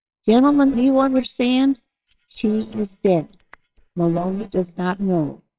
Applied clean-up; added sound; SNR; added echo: neural separator model SepFormer WHAMR!.